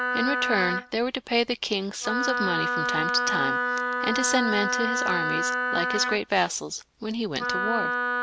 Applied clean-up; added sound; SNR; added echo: none; Wind instrument, woodwind instrument; 0 dB; none.